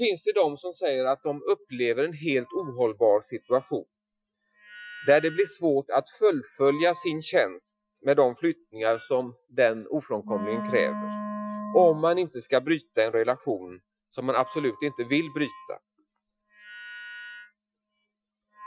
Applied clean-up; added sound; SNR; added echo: classical method Wiener filter.